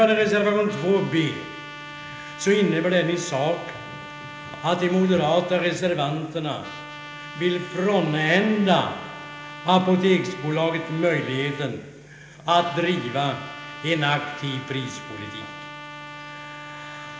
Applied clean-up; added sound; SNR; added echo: none; Trumpet; 15 dB; reverberation time 0.8 s.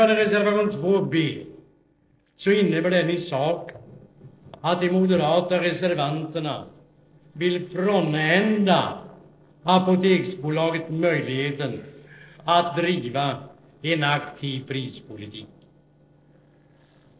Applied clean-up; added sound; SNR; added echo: neural separator model SepFormer DNS4.